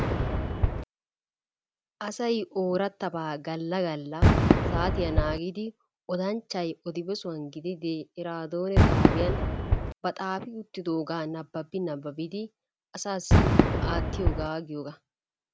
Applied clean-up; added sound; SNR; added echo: none; Fireworks; -4 dB; none.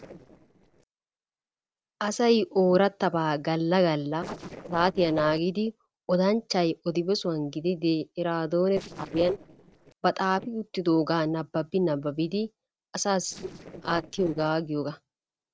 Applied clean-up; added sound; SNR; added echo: neural separator model SepFormer DNS4.